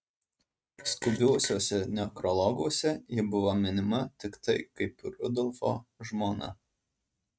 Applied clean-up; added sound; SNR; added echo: neural mask model RNNoise.